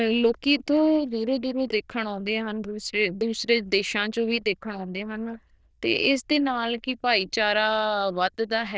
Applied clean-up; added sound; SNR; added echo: neural diffusion model UNIVERSE++.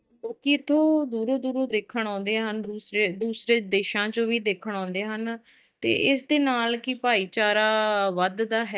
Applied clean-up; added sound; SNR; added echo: neural mask model DeepFilterNet 3.